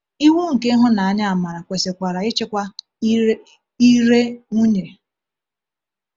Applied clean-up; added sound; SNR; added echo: none; none; none; none.